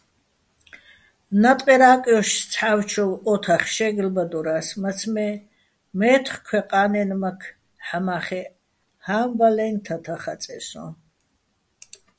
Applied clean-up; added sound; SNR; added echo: none; none; none; none.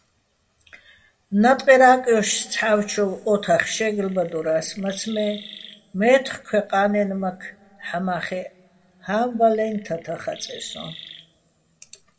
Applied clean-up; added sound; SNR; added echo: none; Chirp, tweet; 19 dB; reverberation time 1.1 s.